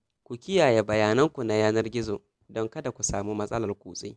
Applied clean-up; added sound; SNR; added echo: none; none; none; none.